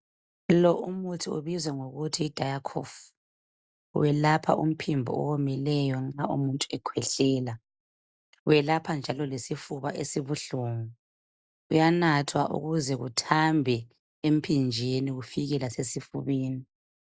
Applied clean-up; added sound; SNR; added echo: none; none; none; none.